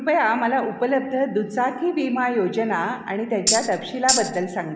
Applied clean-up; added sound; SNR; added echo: none; Tambourine; 2 dB; none.